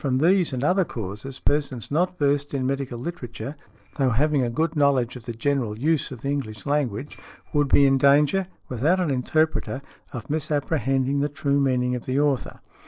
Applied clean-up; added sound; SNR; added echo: neural separator model SepFormer DNS4.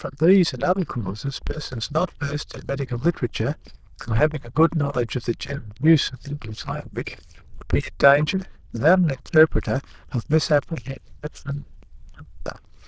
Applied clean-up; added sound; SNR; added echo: neural diffusion model UNIVERSE++.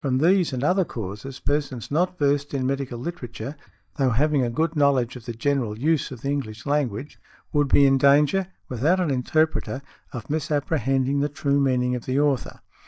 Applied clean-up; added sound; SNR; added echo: neural mask model DeepFilterNet 3.